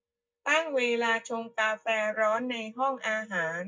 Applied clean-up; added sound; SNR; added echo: neural mask model DeepFilterNet 3.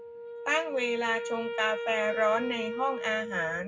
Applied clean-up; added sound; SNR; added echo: none; Wind instrument, woodwind instrument; 6 dB; reverberation time 0.3 s.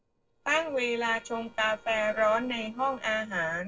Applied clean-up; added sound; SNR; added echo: neural separator model SepFormer DNS4.